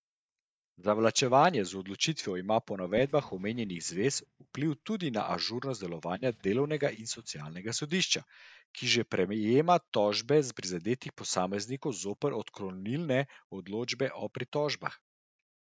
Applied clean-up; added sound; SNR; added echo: neural mask model DeepFilterNet 3.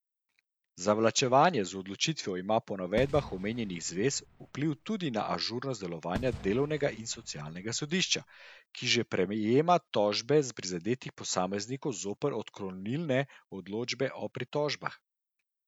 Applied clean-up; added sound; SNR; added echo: none; Fireworks; 14 dB; none.